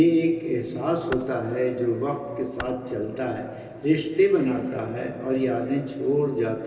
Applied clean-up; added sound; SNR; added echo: none; Computer keyboard; 17 dB; reverberation time 2.5 s.